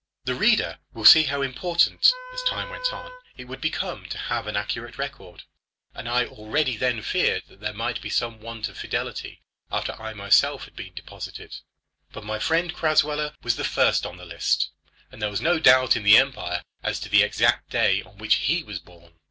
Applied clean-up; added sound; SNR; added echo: none; Wind instrument, woodwind instrument; 12 dB; none.